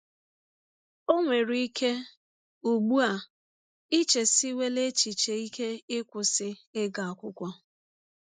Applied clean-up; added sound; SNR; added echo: neural mask model Resemble Enhance denoiser.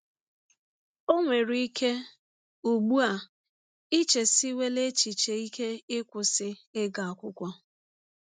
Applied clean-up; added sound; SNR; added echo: none; none; none; none.